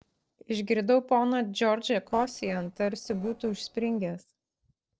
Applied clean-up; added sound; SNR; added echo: neural separator model SepFormer DNS4.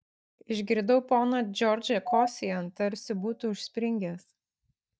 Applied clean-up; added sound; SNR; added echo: neural mask model DeepFilterNet 3.